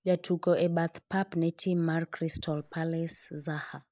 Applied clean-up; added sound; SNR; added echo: neural mask model DeepFilterNet 3.